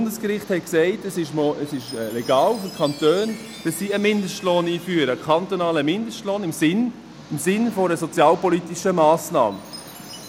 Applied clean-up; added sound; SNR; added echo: none; Engine + Chime; 19 dB; none.